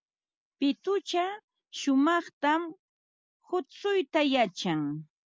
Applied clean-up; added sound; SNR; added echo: none; none; none; none.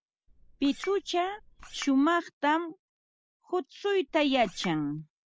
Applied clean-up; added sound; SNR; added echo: none; Chink, clink; 17 dB; none.